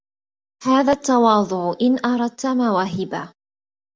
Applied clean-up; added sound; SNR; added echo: none; none; none; none.